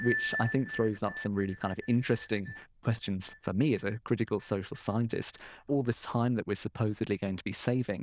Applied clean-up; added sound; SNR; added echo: neural diffusion model UNIVERSE++.